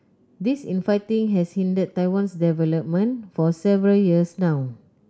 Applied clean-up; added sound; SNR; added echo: none; none; none; none.